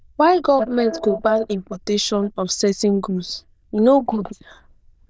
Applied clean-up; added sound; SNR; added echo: neural diffusion model UNIVERSE++.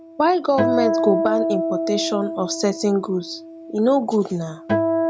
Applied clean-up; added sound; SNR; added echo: none; Acoustic guitar; 2 dB; none.